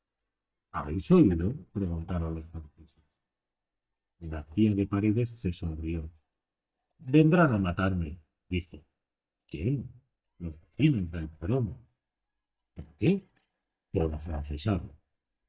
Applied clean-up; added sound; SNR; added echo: neural mask model DeepFilterNet 3.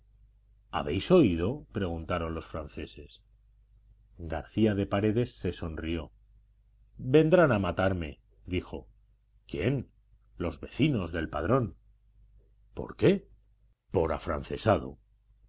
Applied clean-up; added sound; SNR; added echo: none; none; none; none.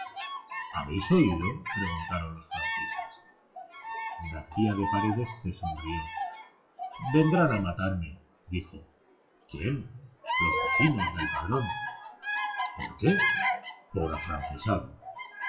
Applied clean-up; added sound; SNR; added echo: classical method WPE with log-MMSE.